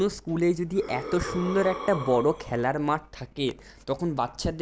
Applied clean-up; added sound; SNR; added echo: none; Breathing; 11 dB; none.